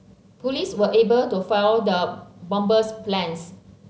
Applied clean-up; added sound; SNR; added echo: none; none; none; none.